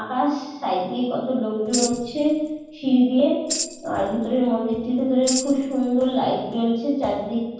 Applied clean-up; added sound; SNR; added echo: none; Tambourine; 11 dB; reverberation time 1.2 s.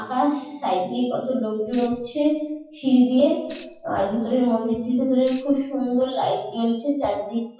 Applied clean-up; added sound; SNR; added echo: classical method WPE with log-MMSE.